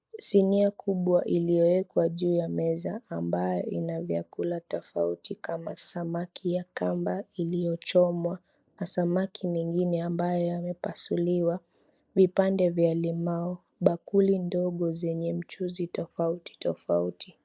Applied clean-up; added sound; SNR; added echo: neural mask model Resemble Enhance denoiser.